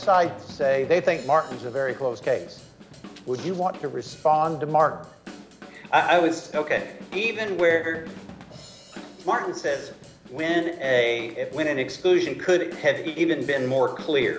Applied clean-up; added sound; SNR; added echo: none; Drum / Drum kit; 18 dB; none.